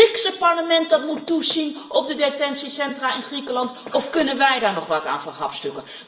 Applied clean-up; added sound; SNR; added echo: none; Knock; 19 dB; reverberation time 0.5 s.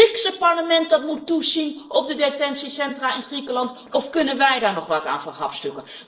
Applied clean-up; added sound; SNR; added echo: neural separator model SepFormer DNS4.